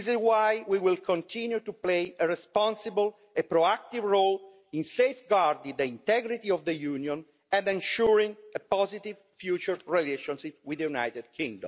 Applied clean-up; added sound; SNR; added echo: none; none; none; none.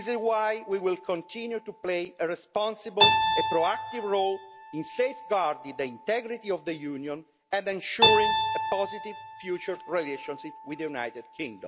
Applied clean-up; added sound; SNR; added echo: none; Keyboard (musical); 1 dB; none.